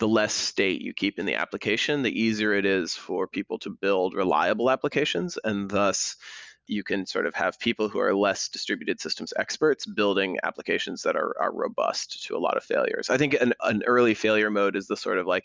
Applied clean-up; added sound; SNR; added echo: none; none; none; none.